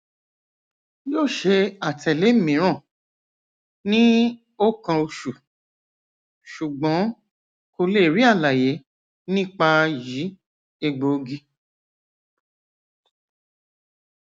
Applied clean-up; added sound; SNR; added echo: none; none; none; none.